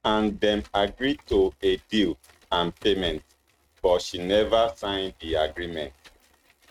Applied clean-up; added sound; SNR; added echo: neural mask model RNNoise.